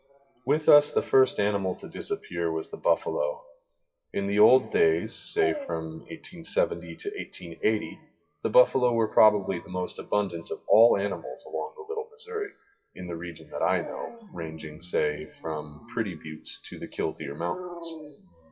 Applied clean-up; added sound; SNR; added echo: classical method WPE with log-MMSE.